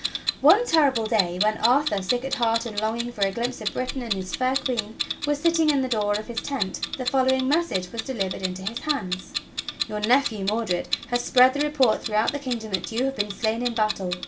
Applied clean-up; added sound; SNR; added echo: none; Clock; 7 dB; none.